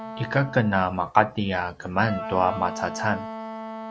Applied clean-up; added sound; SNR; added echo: none; Wind instrument, woodwind instrument; 11 dB; none.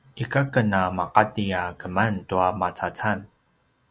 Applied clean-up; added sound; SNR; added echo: none; none; none; none.